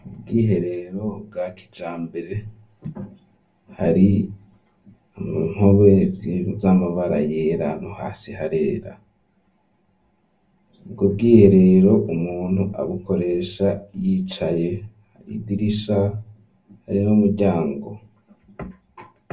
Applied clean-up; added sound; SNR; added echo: none; none; none; reverberation time 0.2 s.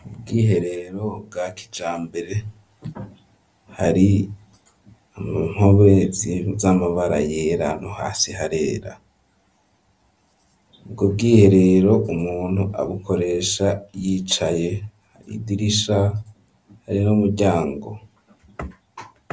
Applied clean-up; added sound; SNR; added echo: none; none; none; none.